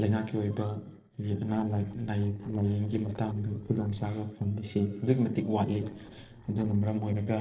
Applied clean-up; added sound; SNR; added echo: neural separator model SepFormer DNS4.